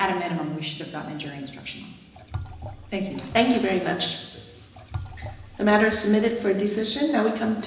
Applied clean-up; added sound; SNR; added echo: none; Liquid; 15 dB; reverberation time 1.0 s.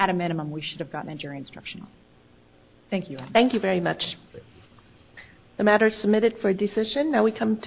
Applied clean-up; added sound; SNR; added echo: none; none; none; none.